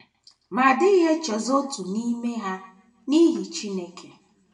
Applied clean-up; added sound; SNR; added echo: none; none; none; reverberation time 0.6 s.